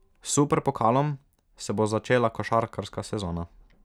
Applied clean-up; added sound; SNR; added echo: none; none; none; none.